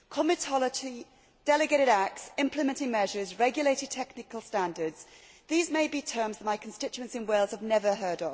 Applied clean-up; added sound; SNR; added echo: none; none; none; none.